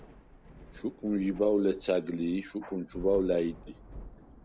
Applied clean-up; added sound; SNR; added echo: none; Thunder / Rain; 18 dB; none.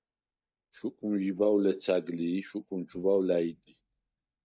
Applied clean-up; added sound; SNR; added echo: neural mask model DeepFilterNet 3.